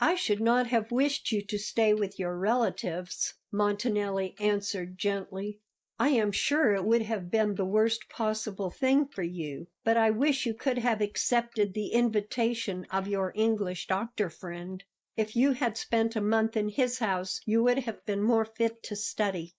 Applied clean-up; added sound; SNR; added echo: neural mask model Resemble Enhance denoiser.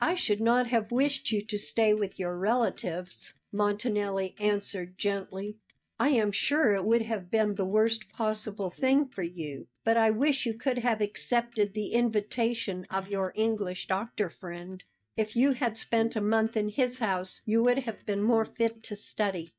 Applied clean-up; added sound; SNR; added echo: neural mask model DeepFilterNet 3.